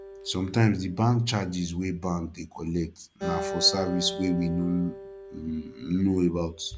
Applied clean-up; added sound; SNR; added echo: none; Acoustic guitar; 12 dB; none.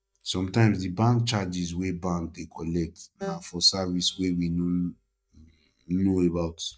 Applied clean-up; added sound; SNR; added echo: neural mask model DeepFilterNet 3.